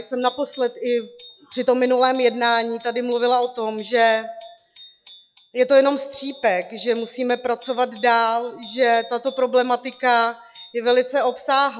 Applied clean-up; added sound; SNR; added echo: classical method log-MMSE.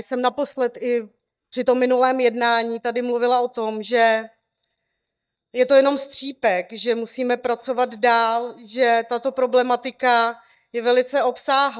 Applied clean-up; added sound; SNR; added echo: neural mask model DeepFilterNet 3.